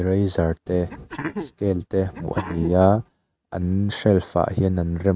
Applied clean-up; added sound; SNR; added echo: neural mask model RNNoise.